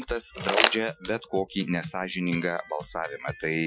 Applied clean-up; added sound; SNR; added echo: classical method Wiener filter.